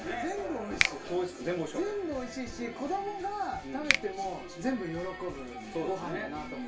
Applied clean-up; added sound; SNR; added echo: none; Finger snapping; 3 dB; reverberation time 0.2 s.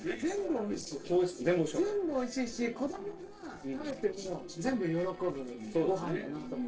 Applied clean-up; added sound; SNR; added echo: neural separator model SepFormer DNS4.